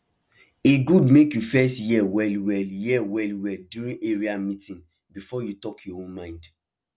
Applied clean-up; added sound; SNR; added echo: none; none; none; none.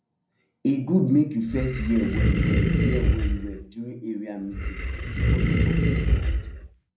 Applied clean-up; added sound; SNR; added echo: none; Animal; -4 dB; reverberation time 0.6 s.